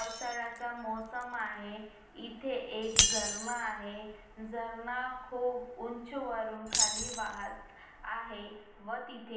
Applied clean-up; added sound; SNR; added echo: none; Shatter; -1 dB; reverberation time 0.9 s.